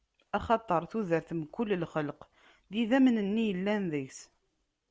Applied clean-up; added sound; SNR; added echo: none; none; none; none.